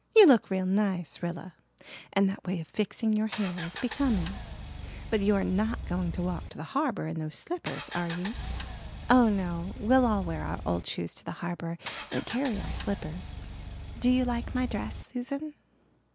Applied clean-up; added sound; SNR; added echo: none; Engine; 9 dB; none.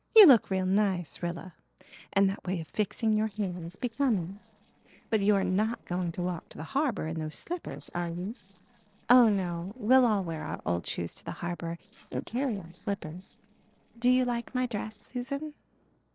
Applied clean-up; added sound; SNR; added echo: neural separator model SepFormer DNS4.